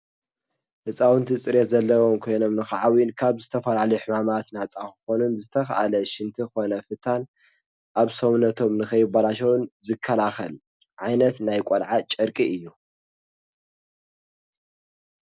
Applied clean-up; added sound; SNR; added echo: none; none; none; none.